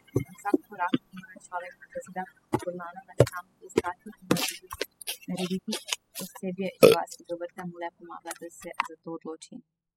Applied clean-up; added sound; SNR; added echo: classical method spectral subtraction.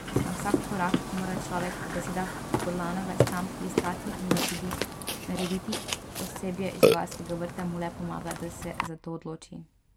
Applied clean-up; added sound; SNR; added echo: none; Burping, eructation; -3 dB; none.